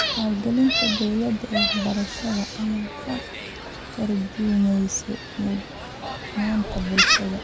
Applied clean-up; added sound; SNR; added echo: none; Gull, seagull; 3 dB; none.